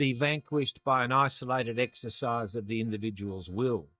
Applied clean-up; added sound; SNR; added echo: neural mask model DeepFilterNet 3.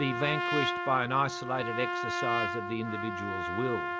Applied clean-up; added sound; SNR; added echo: none; Trumpet; 1 dB; none.